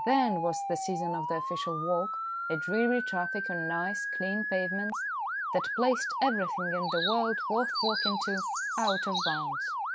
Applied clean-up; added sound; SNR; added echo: none; Motor vehicle (road) / Siren + Chirp, tweet; 1 dB; none.